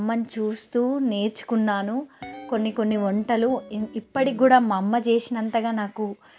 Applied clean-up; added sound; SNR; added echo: none; Guitar; 20 dB; none.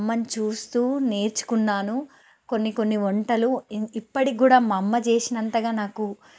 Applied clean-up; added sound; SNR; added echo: neural mask model Resemble Enhance denoiser.